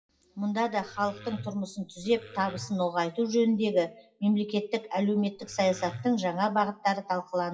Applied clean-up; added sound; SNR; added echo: classical method WPE with log-MMSE.